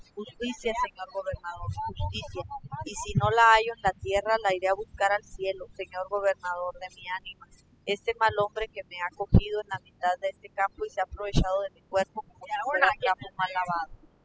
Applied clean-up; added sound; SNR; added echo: classical method spectral subtraction.